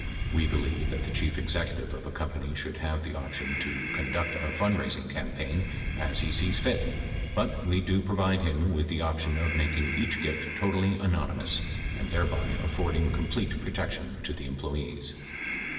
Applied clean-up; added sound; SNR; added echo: none; Breathing; 4 dB; reverberation time 1.9 s.